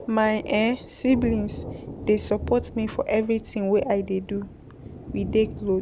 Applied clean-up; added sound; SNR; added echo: none; Thunder; 12 dB; none.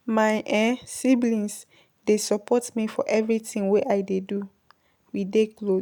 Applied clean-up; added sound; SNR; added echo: none; none; none; none.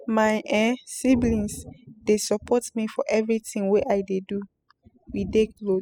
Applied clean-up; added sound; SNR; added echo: classical method spectral subtraction.